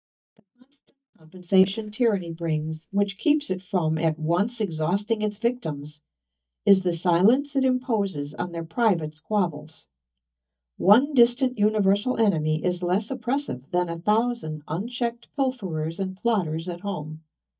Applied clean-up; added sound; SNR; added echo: neural mask model DeepFilterNet 3.